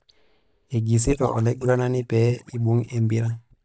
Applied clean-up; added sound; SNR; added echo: neural mask model DeepFilterNet 3.